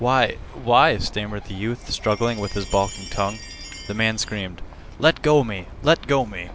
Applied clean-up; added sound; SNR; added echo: none; Chime + Bird; 16 dB; none.